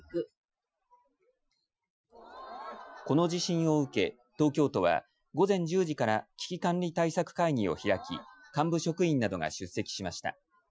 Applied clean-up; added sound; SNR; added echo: classical method Wiener filter.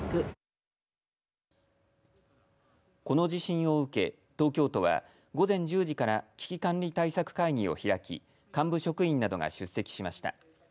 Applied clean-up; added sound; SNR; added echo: none; none; none; none.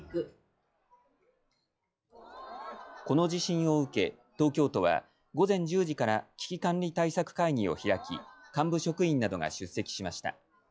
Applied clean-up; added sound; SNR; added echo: classical method log-MMSE.